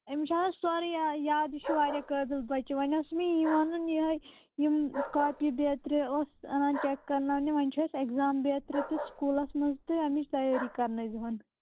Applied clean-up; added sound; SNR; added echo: none; Bark; 12 dB; none.